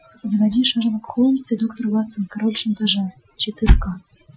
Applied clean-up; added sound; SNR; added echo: classical method Wiener filter.